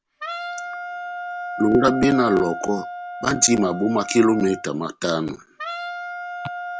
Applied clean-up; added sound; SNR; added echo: none; Wind instrument, woodwind instrument; 9 dB; none.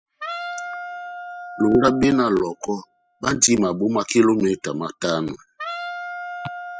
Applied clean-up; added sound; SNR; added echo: classical method spectral subtraction.